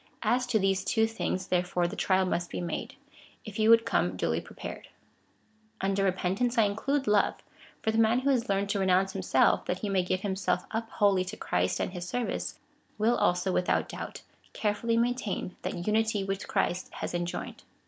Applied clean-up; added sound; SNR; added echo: none; none; none; none.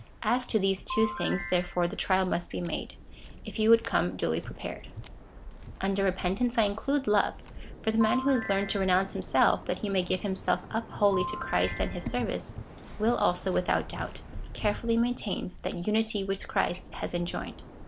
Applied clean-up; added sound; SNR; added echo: none; Waves, surf + Ringtone / Chime; 11 dB; none.